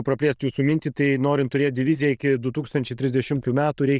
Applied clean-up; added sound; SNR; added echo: neural diffusion model UNIVERSE++.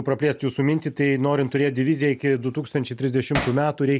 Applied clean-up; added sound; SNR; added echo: none; Hammer; 6 dB; none.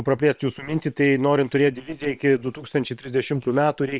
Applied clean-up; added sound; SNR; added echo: neural separator model SepFormer WHAM!.